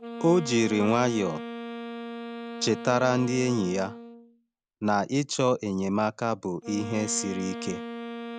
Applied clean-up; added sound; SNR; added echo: none; Wind instrument, woodwind instrument; 11 dB; none.